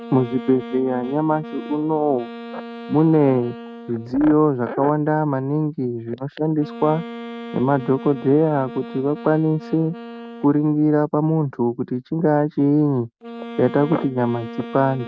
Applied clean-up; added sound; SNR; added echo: neural mask model RNNoise.